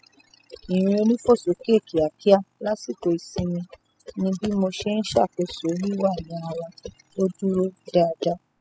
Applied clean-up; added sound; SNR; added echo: classical method spectral subtraction.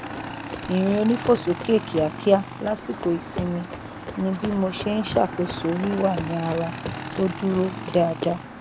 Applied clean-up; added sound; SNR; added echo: none; Motorcycle / Engine + Run; 9 dB; none.